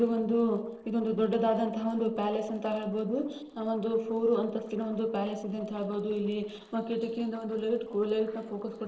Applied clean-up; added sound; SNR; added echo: neural separator model SepFormer DNS4.